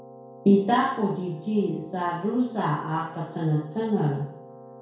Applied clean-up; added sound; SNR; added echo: none; Keyboard (musical); 19 dB; reverberation time 0.6 s.